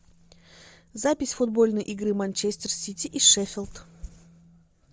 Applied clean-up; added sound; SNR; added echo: none; none; none; none.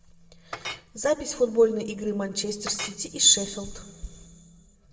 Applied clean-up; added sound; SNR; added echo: none; Chink, clink; 15 dB; reverberation time 1.3 s.